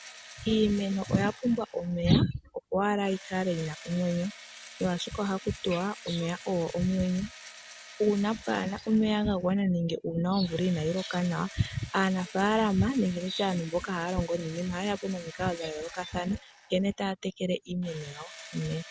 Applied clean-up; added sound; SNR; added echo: none; Engine / Drill; 19 dB; none.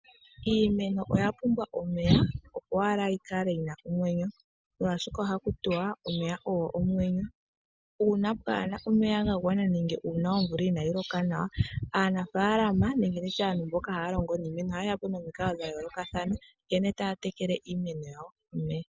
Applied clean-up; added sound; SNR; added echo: none; none; none; none.